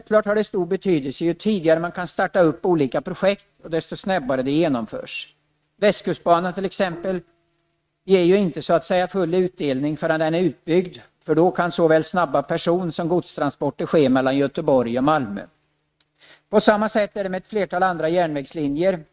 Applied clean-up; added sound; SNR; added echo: neural mask model RNNoise.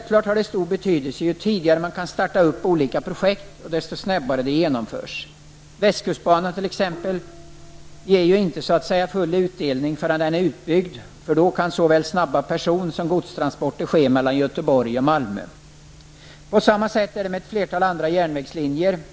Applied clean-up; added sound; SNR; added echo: none; Gong; 20 dB; none.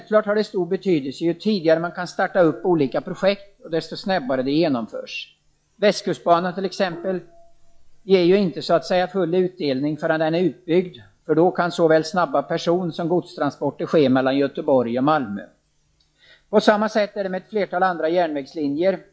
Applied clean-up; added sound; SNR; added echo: classical method log-MMSE.